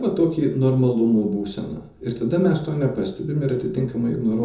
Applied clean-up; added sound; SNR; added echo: none; none; none; reverberation time 0.5 s.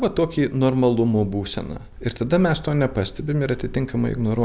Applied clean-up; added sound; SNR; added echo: none; none; none; none.